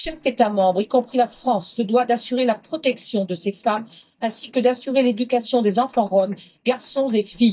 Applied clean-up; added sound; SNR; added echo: neural mask model DeepFilterNet 3.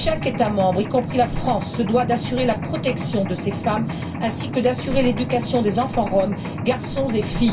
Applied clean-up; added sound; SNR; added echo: none; Mechanisms; 6 dB; reverberation time 0.2 s.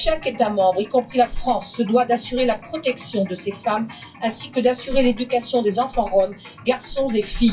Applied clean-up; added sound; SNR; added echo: classical method WPE with log-MMSE.